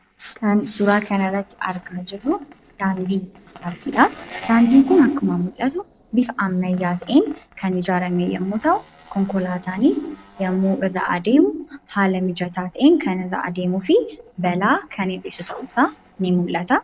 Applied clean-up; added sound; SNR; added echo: neural separator model SepFormer DNS4.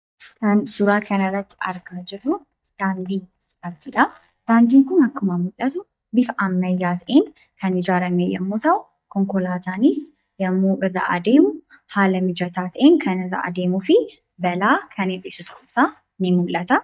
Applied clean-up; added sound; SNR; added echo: neural mask model DeepFilterNet 3.